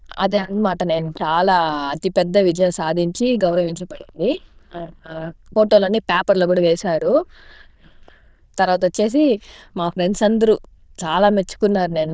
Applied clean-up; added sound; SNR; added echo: neural diffusion model UNIVERSE++.